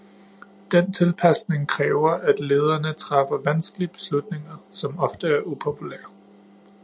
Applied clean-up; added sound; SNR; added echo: none; none; none; none.